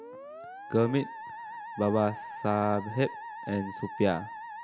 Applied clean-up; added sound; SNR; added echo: none; Musical instrument; 11 dB; none.